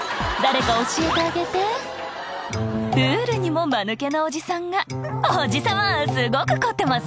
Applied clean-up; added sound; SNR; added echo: none; Bark; 14 dB; none.